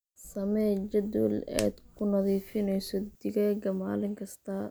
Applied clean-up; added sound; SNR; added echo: none; Hands; 18 dB; none.